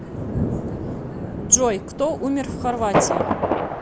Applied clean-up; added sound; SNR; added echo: none; Thunder; 0 dB; none.